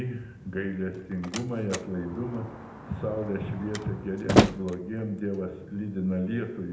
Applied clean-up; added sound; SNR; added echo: none; Slam; 1 dB; reverberation time 0.8 s.